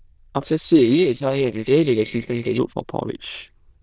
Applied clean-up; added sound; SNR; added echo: neural diffusion model UNIVERSE++.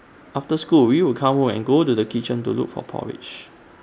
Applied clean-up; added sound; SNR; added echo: none; none; none; none.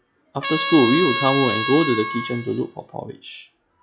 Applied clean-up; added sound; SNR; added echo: classical method log-MMSE.